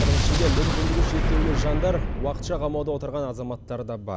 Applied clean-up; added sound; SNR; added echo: none; Explosion; -4 dB; none.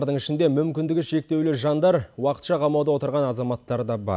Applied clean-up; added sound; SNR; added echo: none; none; none; none.